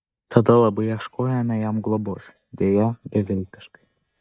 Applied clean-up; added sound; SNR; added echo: neural mask model DeepFilterNet 3.